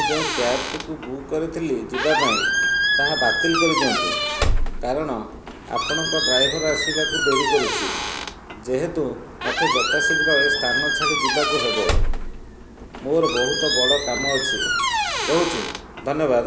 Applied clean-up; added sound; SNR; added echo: none; Squeak; -2 dB; none.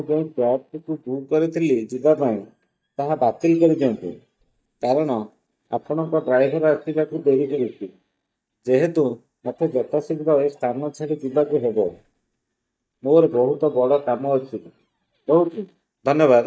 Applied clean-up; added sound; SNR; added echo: neural mask model DeepFilterNet 3.